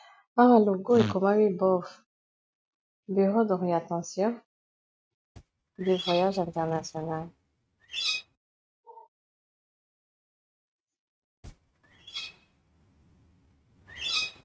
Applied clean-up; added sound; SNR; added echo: neural mask model RNNoise.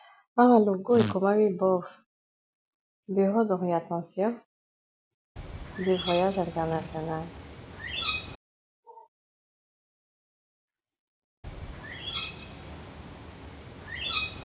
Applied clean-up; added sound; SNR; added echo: none; Bird; 7 dB; none.